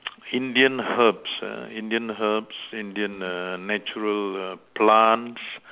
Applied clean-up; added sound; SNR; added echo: none; none; none; none.